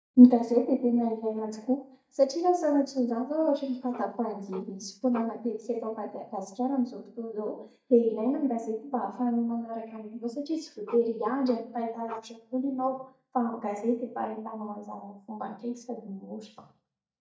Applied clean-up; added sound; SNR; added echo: neural mask model DeepFilterNet 3.